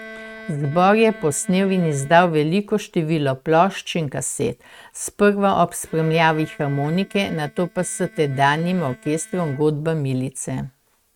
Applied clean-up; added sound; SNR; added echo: neural mask model RNNoise.